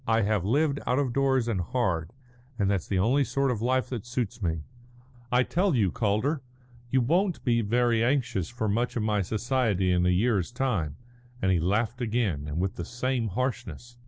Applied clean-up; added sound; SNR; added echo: none; none; none; none.